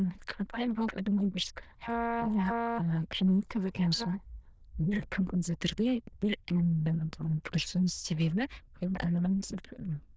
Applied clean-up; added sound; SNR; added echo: neural diffusion model UNIVERSE++.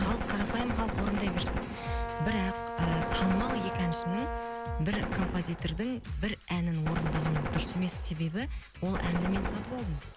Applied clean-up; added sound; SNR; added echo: none; Brass instrument + Gunshot, gunfire; 4 dB; none.